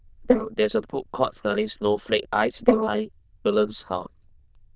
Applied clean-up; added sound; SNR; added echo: neural diffusion model UNIVERSE++.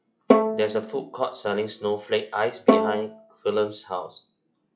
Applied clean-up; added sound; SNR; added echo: classical method log-MMSE.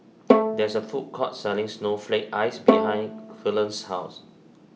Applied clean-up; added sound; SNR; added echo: none; Bowed string instrument; -2 dB; none.